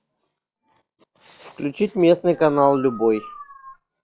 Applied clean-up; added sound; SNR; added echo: classical method log-MMSE.